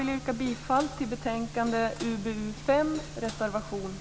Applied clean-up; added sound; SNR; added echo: none; Cutlery, silverware / Dishes, pots, and pans; 18 dB; none.